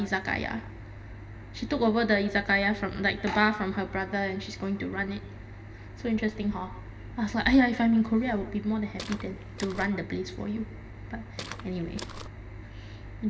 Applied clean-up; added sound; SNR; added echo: none; Walk, footsteps; 13 dB; reverberation time 1.7 s.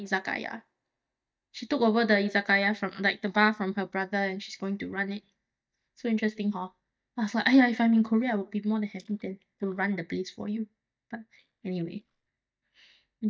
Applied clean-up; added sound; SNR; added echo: neural mask model DeepFilterNet 3.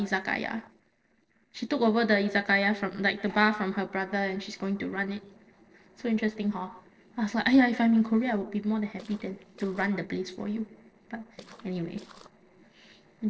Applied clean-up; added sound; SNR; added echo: neural separator model SepFormer DNS4.